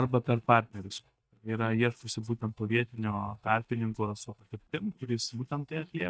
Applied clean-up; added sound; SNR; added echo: neural mask model DeepFilterNet 3.